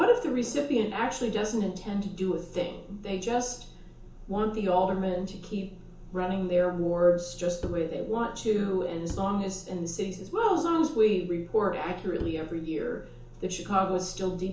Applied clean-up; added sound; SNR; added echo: none; Bowed string instrument; 14 dB; reverberation time 0.7 s.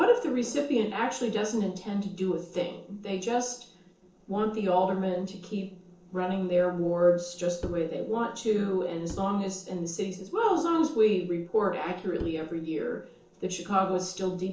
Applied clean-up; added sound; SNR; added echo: neural separator model SepFormer DNS4.